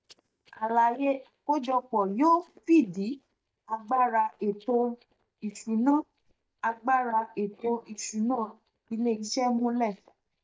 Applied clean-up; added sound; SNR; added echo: neural mask model DeepFilterNet 3.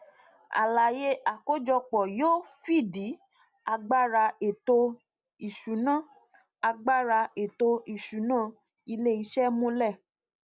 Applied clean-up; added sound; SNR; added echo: none; none; none; none.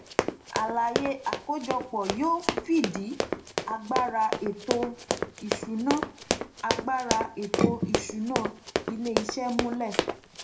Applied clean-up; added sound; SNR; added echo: none; Run; 0 dB; reverberation time 0.3 s.